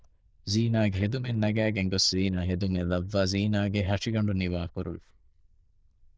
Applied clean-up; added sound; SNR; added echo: neural diffusion model UNIVERSE++.